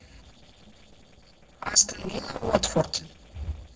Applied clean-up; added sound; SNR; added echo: neural separator model SepFormer DNS4.